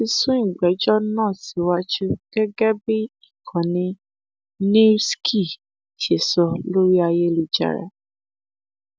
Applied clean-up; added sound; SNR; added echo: none; none; none; none.